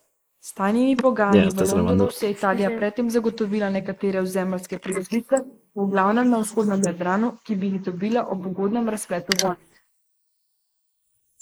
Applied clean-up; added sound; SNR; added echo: neural mask model Resemble Enhance denoiser.